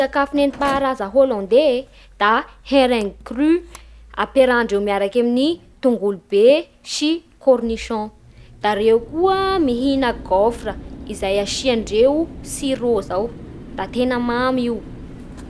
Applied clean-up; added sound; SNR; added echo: none; Mechanical fan; 18 dB; none.